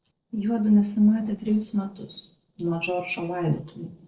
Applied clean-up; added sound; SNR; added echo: neural separator model SepFormer DNS4.